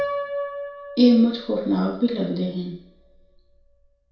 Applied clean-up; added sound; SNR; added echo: none; Piano; 11 dB; reverberation time 0.6 s.